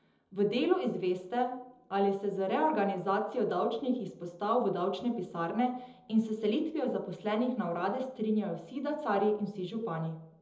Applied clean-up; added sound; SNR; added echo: none; none; none; reverberation time 0.8 s.